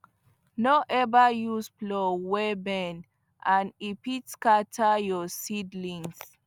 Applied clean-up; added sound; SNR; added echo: none; none; none; none.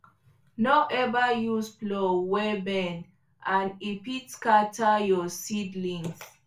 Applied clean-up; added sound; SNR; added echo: none; none; none; reverberation time 0.3 s.